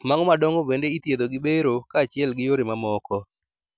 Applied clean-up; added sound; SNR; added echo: none; none; none; none.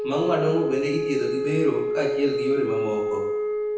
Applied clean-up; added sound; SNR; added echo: none; Wind instrument, woodwind instrument; -1 dB; reverberation time 0.9 s.